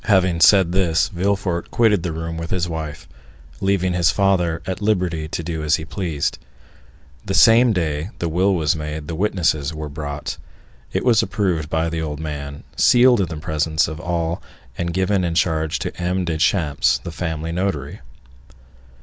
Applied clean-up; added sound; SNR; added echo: none; none; none; none.